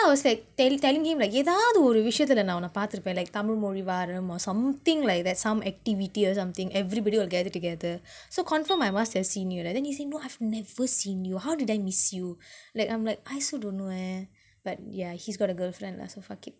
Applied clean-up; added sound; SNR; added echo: none; Piano; 15 dB; none.